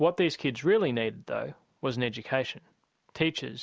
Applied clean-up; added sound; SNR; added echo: none; none; none; none.